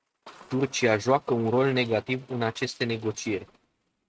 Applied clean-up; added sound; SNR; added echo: neural mask model RNNoise.